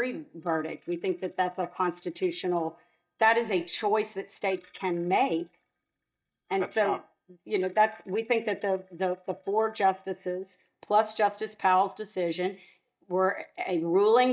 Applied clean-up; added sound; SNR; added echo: neural mask model DeepFilterNet 3.